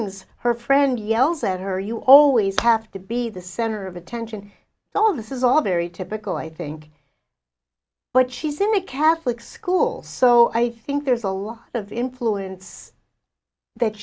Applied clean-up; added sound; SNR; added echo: none; none; none; none.